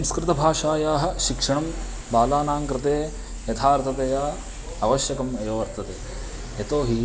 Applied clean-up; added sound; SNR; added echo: none; none; none; none.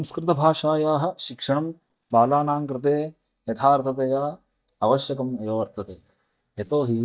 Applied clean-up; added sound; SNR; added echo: neural mask model DeepFilterNet 3.